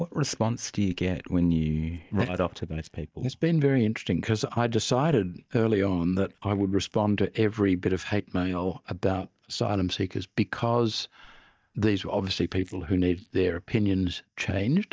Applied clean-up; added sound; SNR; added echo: neural mask model DeepFilterNet 3.